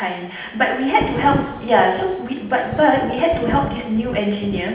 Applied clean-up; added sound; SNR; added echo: none; Thunder; 10 dB; reverberation time 0.8 s.